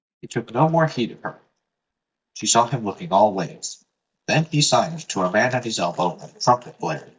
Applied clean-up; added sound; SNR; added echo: neural mask model DeepFilterNet 3.